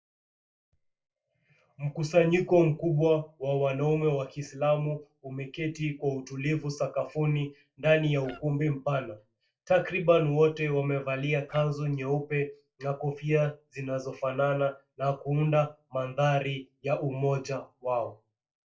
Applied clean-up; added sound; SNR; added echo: neural separator model SepFormer DNS4.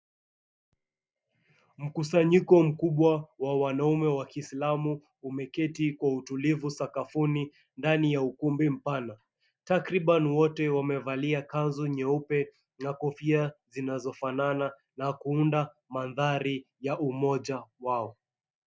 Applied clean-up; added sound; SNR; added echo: none; none; none; none.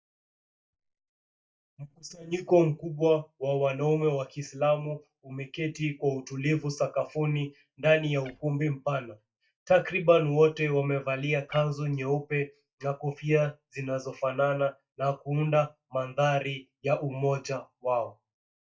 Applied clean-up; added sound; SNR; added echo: neural mask model DeepFilterNet 3.